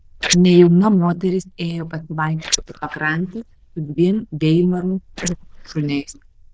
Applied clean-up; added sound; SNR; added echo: neural diffusion model UNIVERSE++.